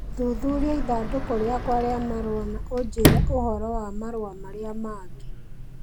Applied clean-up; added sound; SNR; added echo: none; Sliding door; -1 dB; none.